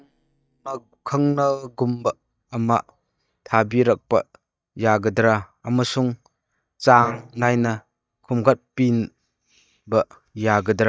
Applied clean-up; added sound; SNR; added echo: neural mask model DeepFilterNet 3.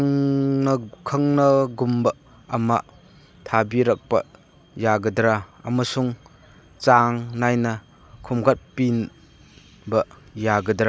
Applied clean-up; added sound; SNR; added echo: none; none; none; none.